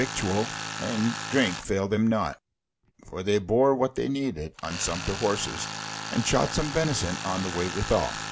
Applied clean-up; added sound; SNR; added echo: none; Tools; 9 dB; none.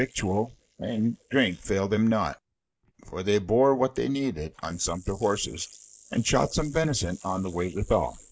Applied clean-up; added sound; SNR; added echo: neural mask model Resemble Enhance denoiser.